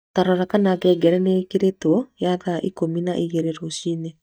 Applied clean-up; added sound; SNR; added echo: neural mask model DeepFilterNet 3.